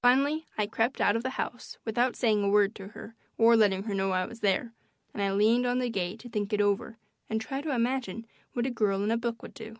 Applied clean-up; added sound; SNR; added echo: none; none; none; none.